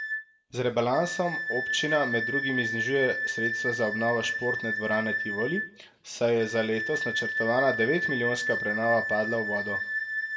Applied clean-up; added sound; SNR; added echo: none; Wind instrument, woodwind instrument; 2 dB; reverberation time 0.5 s.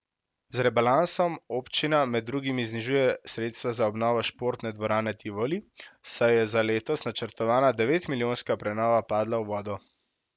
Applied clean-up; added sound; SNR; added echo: none; none; none; none.